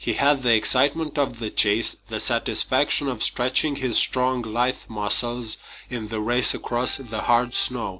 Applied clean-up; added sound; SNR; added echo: neural separator model SepFormer DNS4.